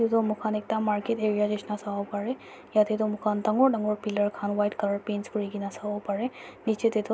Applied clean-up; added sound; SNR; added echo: none; none; none; none.